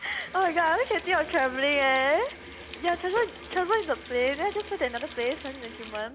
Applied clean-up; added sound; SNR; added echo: none; Sink (filling or washing) / Water tap, faucet; 16 dB; none.